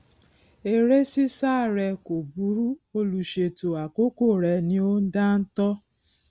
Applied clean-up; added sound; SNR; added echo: none; none; none; none.